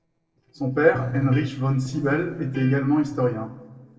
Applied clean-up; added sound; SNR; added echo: neural separator model SepFormer DNS4.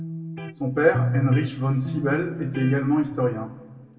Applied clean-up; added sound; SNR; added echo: none; Electric guitar; 6 dB; reverberation time 1.4 s.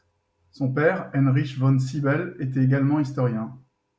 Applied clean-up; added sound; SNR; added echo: none; none; none; none.